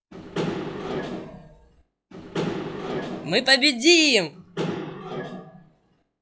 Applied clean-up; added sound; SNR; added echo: classical method log-MMSE.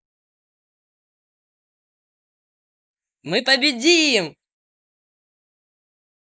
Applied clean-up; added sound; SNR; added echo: neural mask model Resemble Enhance denoiser.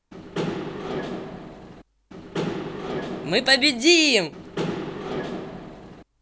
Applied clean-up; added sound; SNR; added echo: none; Engine / Mechanisms; 5 dB; none.